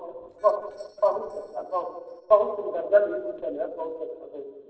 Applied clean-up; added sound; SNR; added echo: neural separator model SepFormer DNS4.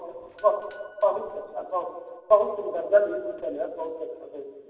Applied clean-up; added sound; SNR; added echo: none; Doorbell; 18 dB; reverberation time 1.4 s.